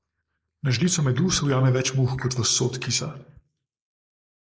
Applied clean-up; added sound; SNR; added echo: neural mask model Resemble Enhance denoiser.